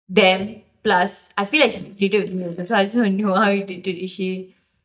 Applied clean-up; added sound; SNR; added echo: neural mask model DeepFilterNet 3.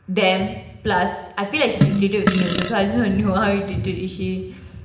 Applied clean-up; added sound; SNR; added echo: none; Fart; 0 dB; reverberation time 0.8 s.